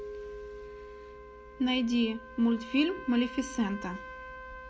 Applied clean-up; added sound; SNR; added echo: none; Trumpet + Keyboard (musical); 13 dB; none.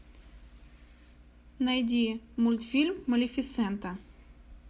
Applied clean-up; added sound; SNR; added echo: none; none; none; none.